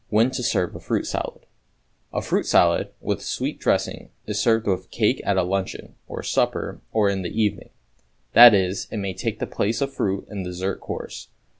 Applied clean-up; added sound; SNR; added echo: none; none; none; none.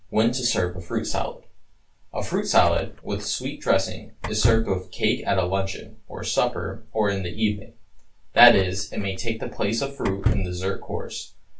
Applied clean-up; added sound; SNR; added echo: none; Door / Car; 6 dB; reverberation time 0.2 s.